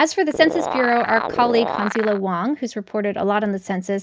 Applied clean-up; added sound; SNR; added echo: none; Animal; 6 dB; none.